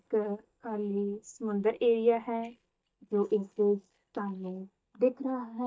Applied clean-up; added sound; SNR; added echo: neural mask model DeepFilterNet 3.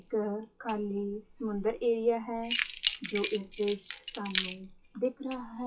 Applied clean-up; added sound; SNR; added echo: classical method WPE with log-MMSE.